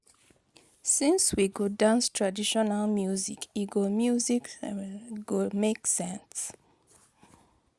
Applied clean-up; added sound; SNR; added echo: none; none; none; none.